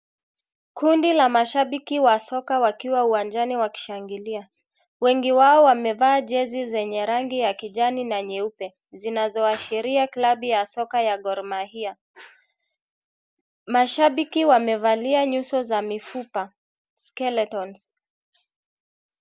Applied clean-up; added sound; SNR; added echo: none; none; none; none.